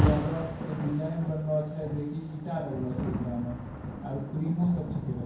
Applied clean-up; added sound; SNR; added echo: none; Rain; 1 dB; reverberation time 0.9 s.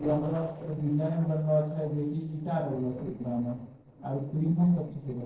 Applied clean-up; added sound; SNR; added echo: neural separator model SepFormer DNS4.